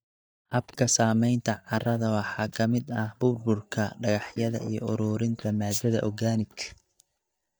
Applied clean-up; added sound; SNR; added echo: neural mask model DeepFilterNet 3.